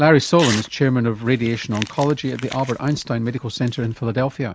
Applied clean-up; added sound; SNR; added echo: none; Crumpling, crinkling / Tearing; 15 dB; none.